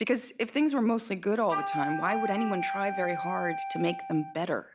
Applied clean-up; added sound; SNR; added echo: none; Wind instrument, woodwind instrument; 5 dB; none.